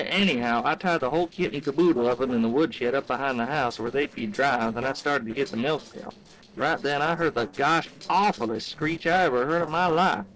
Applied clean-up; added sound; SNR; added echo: neural separator model SepFormer DNS4.